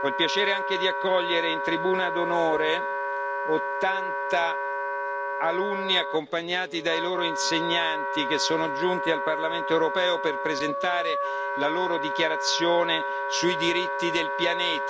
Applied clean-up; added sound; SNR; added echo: none; Wind instrument, woodwind instrument; 2 dB; none.